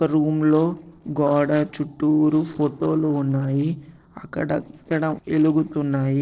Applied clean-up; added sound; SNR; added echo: neural separator model SepFormer DNS4.